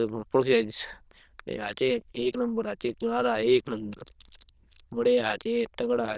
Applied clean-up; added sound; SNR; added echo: neural diffusion model UNIVERSE++.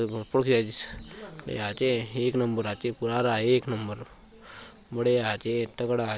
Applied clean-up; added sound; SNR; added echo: none; none; none; none.